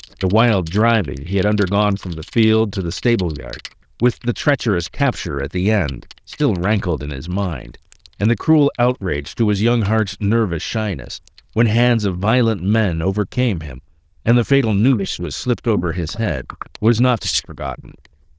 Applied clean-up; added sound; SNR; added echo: neural diffusion model UNIVERSE++.